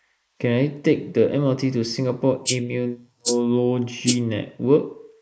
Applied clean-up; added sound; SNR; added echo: neural mask model Resemble Enhance denoiser.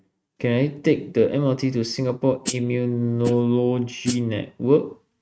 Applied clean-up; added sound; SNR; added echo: neural mask model RNNoise.